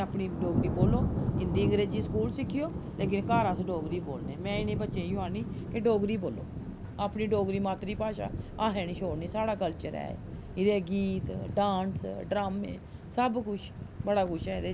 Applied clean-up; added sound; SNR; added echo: none; Thunder; 5 dB; none.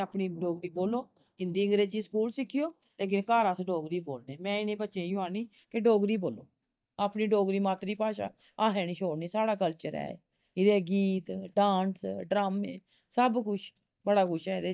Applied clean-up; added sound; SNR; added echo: neural mask model DeepFilterNet 3.